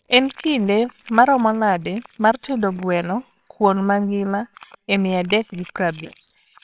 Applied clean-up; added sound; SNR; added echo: neural separator model SepFormer WHAMR!.